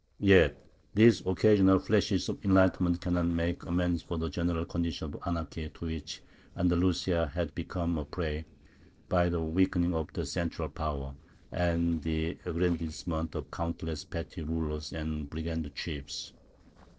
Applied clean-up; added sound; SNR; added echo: neural separator model SepFormer DNS4.